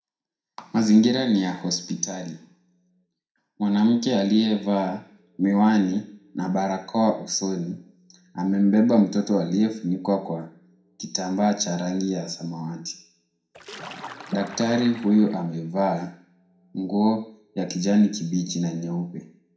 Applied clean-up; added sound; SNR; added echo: none; Splash, splatter; 17 dB; reverberation time 0.5 s.